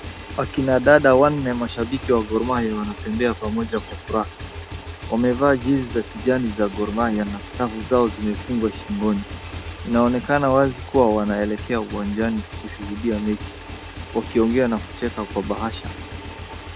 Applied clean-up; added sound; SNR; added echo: none; Motorcycle / Engine; 12 dB; none.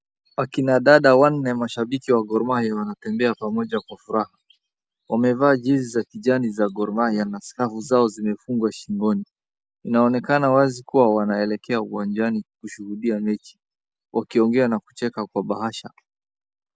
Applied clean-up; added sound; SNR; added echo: none; none; none; none.